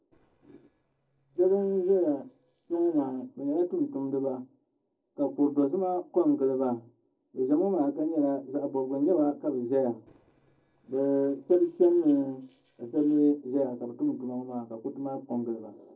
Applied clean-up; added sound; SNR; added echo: neural separator model SepFormer DNS4.